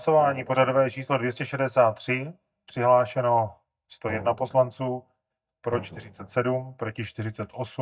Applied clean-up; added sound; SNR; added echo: neural mask model DeepFilterNet 3.